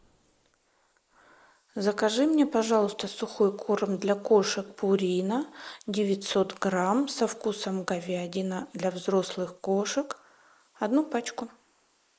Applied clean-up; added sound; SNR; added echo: neural mask model Resemble Enhance denoiser.